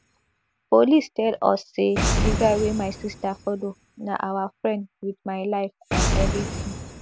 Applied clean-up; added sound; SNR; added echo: none; Boom; 4 dB; none.